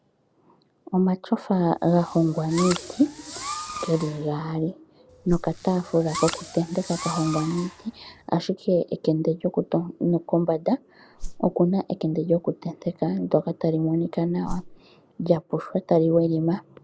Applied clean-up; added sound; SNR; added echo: none; Whoosh, swoosh, swish + Fireworks; 10 dB; none.